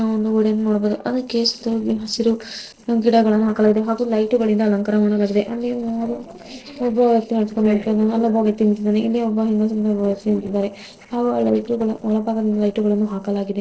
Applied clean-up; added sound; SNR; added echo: neural separator model SepFormer DNS4.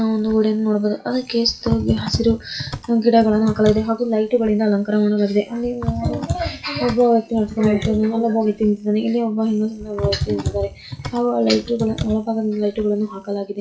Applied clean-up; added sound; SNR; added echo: classical method WPE with log-MMSE.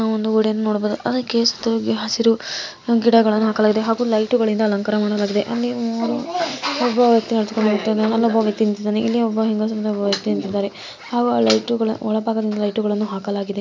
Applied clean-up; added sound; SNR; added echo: none; none; none; none.